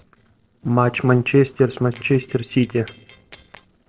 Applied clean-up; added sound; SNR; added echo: neural separator model SepFormer DNS4.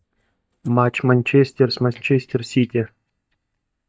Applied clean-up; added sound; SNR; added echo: neural mask model DeepFilterNet 3.